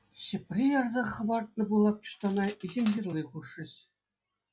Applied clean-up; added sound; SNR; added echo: classical method log-MMSE.